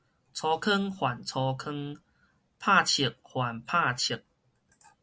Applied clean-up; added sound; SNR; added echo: none; none; none; none.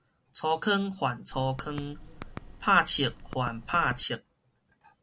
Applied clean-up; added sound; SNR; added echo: none; Typing; 13 dB; none.